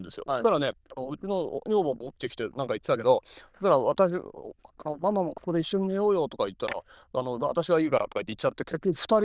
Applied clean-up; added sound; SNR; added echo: neural diffusion model UNIVERSE++.